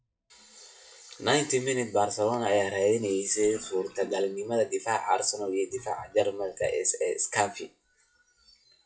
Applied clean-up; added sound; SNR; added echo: classical method WPE with log-MMSE.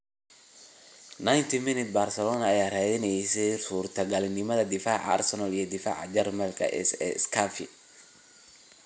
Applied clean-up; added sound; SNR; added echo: none; none; none; none.